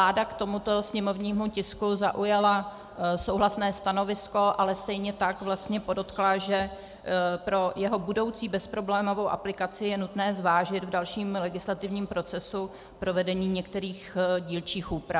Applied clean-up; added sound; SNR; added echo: none; none; none; none.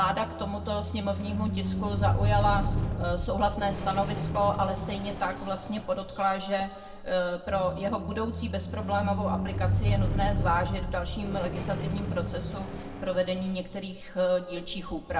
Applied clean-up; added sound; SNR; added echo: none; Squeak; 1 dB; reverberation time 1.5 s.